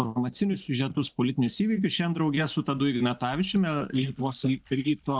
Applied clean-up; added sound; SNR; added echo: neural mask model DeepFilterNet 3.